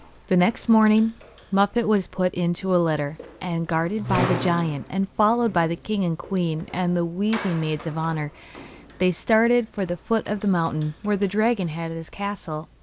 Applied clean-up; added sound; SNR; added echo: none; Squeak; 9 dB; none.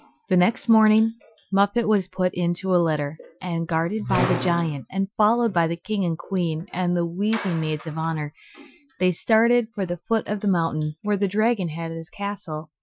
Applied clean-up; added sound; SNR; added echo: classical method Wiener filter.